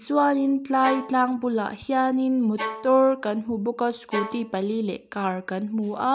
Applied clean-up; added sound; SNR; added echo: none; Bowed string instrument; 11 dB; none.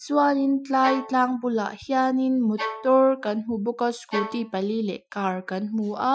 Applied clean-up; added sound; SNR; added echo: classical method Wiener filter.